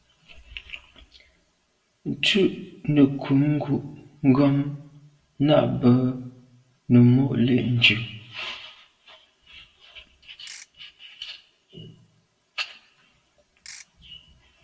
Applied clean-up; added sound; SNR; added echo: none; Ratchet, pawl / Percussion; 19 dB; reverberation time 0.6 s.